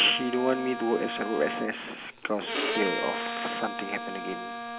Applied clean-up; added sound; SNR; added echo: none; Bowed string instrument; 5 dB; none.